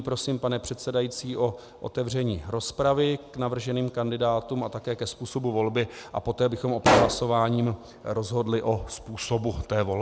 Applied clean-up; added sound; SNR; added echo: none; Explosion; -2 dB; none.